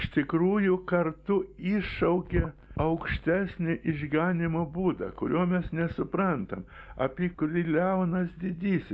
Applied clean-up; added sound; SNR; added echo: none; none; none; none.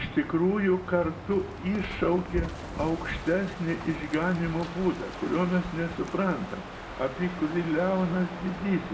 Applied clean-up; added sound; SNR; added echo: none; Crow; 12 dB; reverberation time 0.5 s.